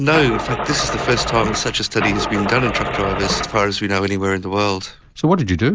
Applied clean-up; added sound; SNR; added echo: none; Engine starting / Car; 4 dB; none.